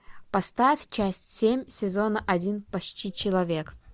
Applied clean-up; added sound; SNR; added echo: none; none; none; none.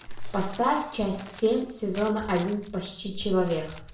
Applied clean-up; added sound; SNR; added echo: none; Crumpling, crinkling; 20 dB; reverberation time 0.5 s.